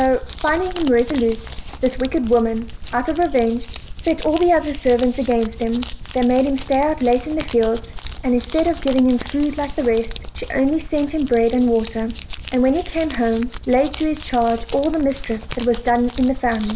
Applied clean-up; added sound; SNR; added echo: none; Crumpling, crinkling; 11 dB; none.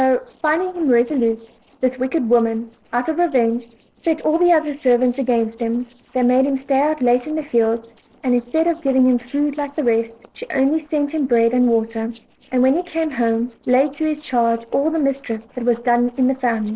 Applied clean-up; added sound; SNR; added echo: neural separator model SepFormer DNS4.